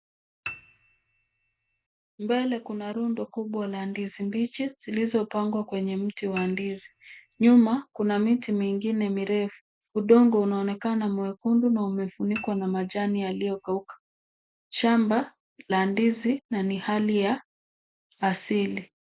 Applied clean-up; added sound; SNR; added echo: none; Piano; 18 dB; none.